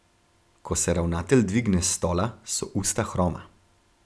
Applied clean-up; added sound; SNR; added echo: none; none; none; none.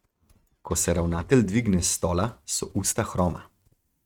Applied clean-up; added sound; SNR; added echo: neural mask model RNNoise.